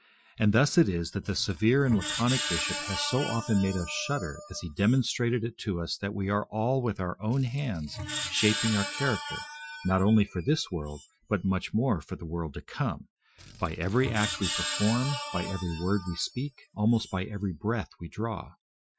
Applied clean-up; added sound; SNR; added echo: classical method Wiener filter.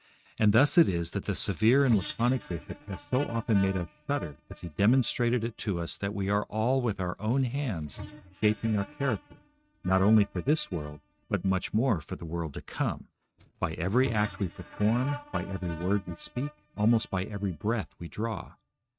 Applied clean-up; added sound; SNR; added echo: neural mask model RNNoise.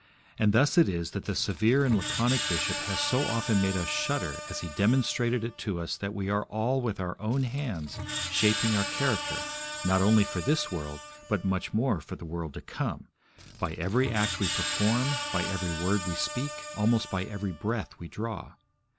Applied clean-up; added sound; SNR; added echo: none; Screech; 8 dB; none.